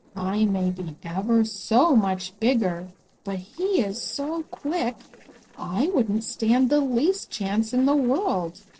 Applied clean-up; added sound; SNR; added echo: neural separator model SepFormer DNS4.